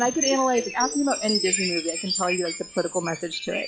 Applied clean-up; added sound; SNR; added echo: classical method log-MMSE.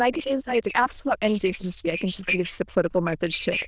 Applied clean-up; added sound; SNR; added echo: neural diffusion model UNIVERSE++.